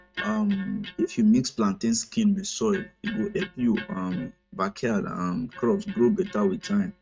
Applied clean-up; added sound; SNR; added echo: neural mask model RNNoise.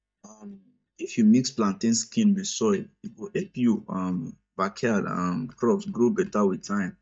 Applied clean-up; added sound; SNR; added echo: neural mask model DeepFilterNet 3.